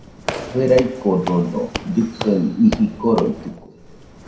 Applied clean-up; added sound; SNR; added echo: none; Squeak / Walk, footsteps; 11 dB; reverberation time 0.5 s.